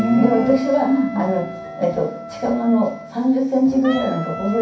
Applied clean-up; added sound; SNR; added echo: none; Wind instrument, woodwind instrument; 13 dB; reverberation time 0.6 s.